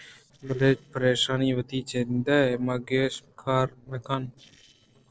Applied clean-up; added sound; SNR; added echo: neural separator model SepFormer DNS4.